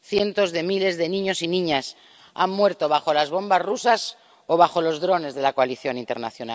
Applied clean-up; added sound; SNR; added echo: none; none; none; none.